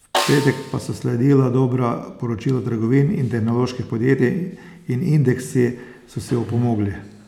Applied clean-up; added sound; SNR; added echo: none; Snare drum; 10 dB; none.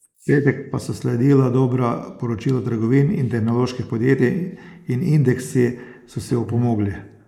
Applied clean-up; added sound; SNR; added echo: neural mask model Resemble Enhance denoiser.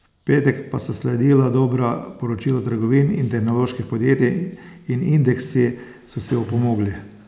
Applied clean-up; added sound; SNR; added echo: none; none; none; none.